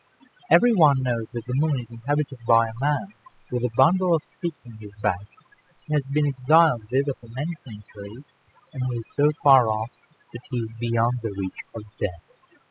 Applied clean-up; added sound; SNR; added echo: classical method spectral subtraction.